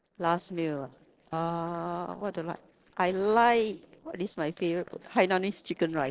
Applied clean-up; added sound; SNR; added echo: neural separator model SepFormer DNS4.